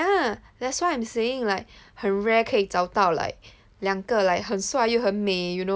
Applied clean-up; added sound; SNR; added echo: none; none; none; none.